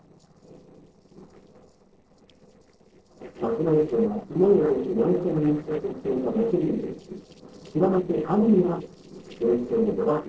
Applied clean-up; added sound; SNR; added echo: neural separator model SepFormer DNS4.